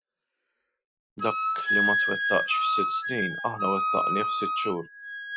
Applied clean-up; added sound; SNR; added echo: classical method Wiener filter.